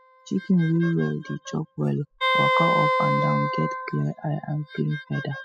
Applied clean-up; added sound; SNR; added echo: classical method spectral subtraction.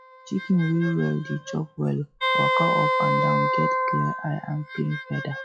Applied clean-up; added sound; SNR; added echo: classical method log-MMSE.